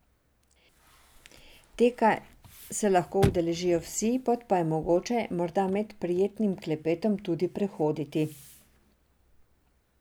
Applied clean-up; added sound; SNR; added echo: none; Chirp, tweet / Slam / Car; 13 dB; none.